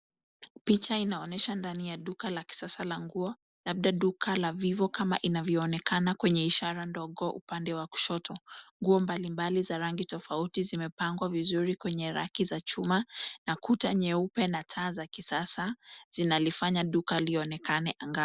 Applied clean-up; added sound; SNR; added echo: neural mask model Resemble Enhance denoiser.